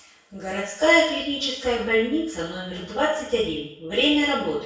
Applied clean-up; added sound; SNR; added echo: none; none; none; reverberation time 0.6 s.